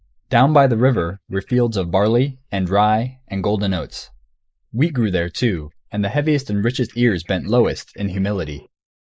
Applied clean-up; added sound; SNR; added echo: neural mask model Resemble Enhance denoiser.